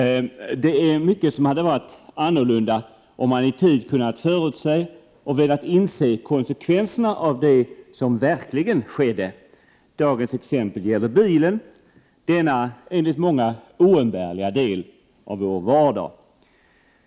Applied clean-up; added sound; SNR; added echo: none; none; none; none.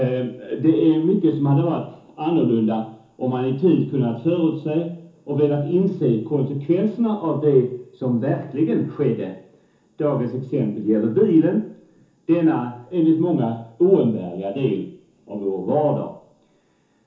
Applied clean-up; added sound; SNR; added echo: none; none; none; reverberation time 0.7 s.